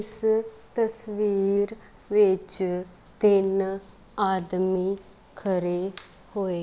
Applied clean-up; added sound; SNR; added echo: none; none; none; none.